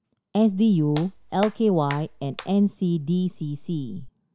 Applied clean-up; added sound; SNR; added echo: none; Hands; 17 dB; none.